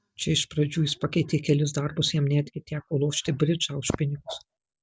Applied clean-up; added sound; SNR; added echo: none; none; none; none.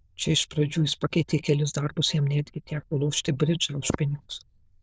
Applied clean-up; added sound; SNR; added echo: neural diffusion model UNIVERSE++.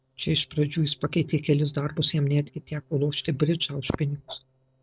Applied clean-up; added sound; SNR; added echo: neural separator model SepFormer DNS4.